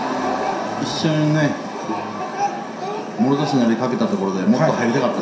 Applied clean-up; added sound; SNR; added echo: none; Dog; 20 dB; reverberation time 0.7 s.